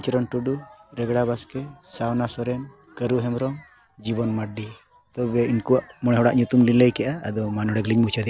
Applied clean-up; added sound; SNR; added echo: none; none; none; none.